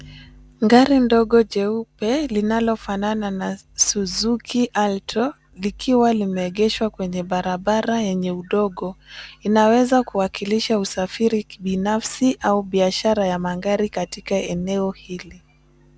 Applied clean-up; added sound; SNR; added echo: none; none; none; none.